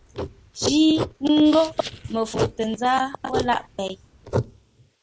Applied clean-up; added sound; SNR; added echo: neural mask model Resemble Enhance denoiser.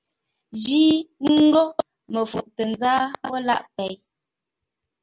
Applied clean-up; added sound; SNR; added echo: none; none; none; none.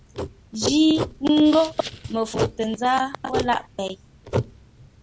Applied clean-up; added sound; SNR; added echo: none; Writing; 8 dB; none.